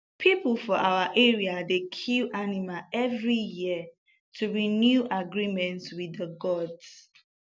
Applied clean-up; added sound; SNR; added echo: none; none; none; none.